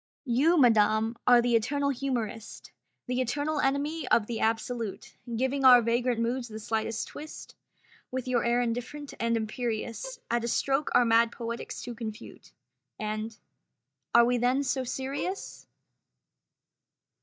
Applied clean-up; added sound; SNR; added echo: neural mask model DeepFilterNet 3.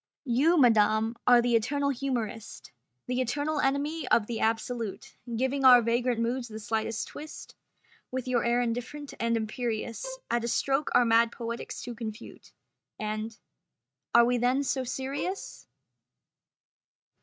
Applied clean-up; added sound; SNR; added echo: neural mask model RNNoise.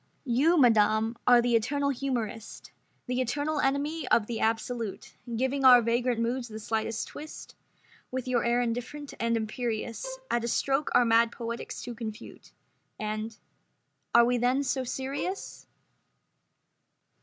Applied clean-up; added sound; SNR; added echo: none; Bowed string instrument; 17 dB; none.